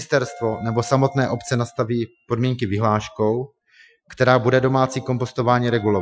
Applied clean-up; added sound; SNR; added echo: classical method Wiener filter.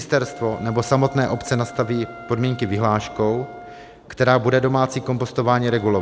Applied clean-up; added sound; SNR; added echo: none; Wind instrument, woodwind instrument; 19 dB; none.